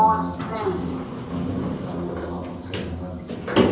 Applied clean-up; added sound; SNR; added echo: none; Sliding door; -5 dB; reverberation time 1.1 s.